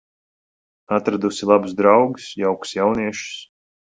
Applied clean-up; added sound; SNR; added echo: none; none; none; none.